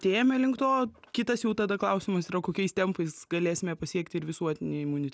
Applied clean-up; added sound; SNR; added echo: none; none; none; none.